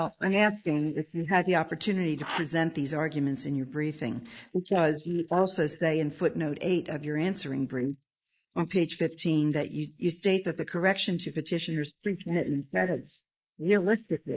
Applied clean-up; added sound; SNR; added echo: neural mask model Resemble Enhance denoiser.